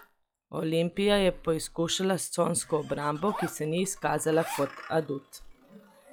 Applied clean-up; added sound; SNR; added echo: classical method log-MMSE.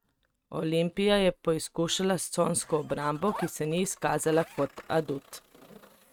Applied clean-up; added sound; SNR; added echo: neural mask model RNNoise.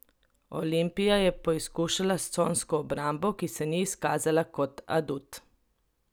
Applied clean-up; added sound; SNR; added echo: none; none; none; none.